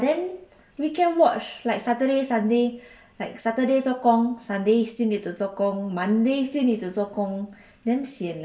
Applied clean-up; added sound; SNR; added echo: none; none; none; none.